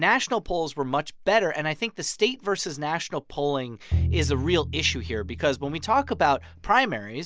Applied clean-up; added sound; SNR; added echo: none; Bowed string instrument; 4 dB; none.